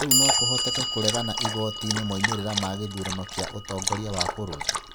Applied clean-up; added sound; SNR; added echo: none; Dog + Clock; -3 dB; none.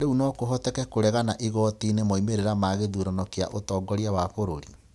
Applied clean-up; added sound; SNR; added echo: none; none; none; none.